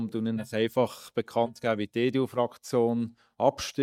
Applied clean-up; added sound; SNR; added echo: neural mask model DeepFilterNet 3.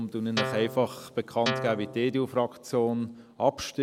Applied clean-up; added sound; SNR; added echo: none; Guitar; 6 dB; none.